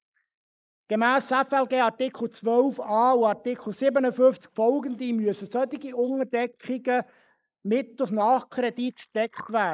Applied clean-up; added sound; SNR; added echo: neural mask model Resemble Enhance denoiser.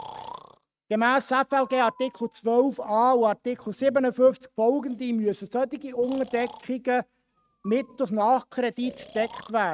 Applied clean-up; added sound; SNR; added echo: neural mask model RNNoise.